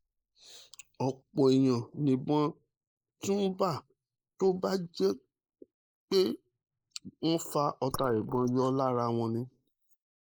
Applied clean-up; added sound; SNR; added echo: neural mask model Resemble Enhance denoiser.